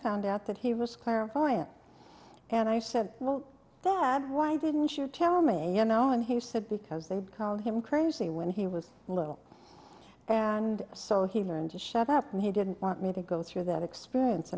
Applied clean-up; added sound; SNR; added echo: none; none; none; none.